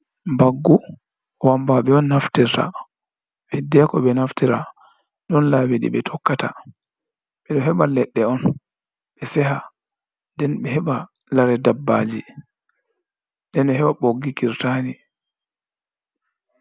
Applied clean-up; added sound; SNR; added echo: none; none; none; none.